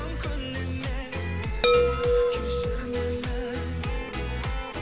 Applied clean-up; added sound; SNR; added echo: none; Chime; -1 dB; none.